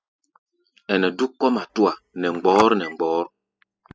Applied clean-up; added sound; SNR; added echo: classical method spectral subtraction.